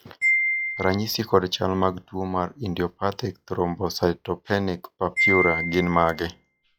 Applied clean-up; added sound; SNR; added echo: classical method log-MMSE.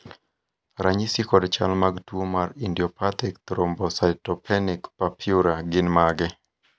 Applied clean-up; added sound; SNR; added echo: none; none; none; none.